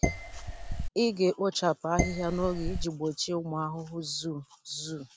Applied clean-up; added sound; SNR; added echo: none; Dishes, pots, and pans; 0 dB; none.